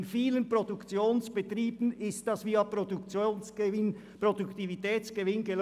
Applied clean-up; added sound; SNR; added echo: none; none; none; none.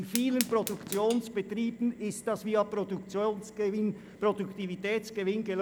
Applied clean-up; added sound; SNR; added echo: none; Fire; 14 dB; none.